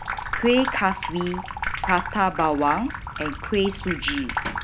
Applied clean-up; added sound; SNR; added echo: none; Sink (filling or washing) / Water tap, faucet; 6 dB; none.